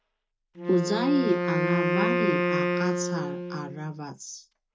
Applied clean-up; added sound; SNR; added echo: none; Wind instrument, woodwind instrument; -1 dB; reverberation time 0.2 s.